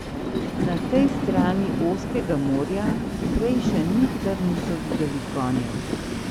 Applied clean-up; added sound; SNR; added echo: none; Train; 0 dB; none.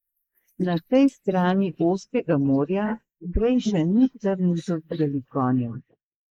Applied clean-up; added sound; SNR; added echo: neural mask model Resemble Enhance denoiser.